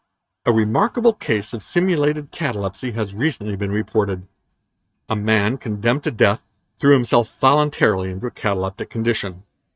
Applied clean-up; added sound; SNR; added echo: neural mask model RNNoise.